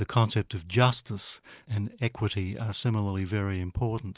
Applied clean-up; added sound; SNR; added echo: none; none; none; none.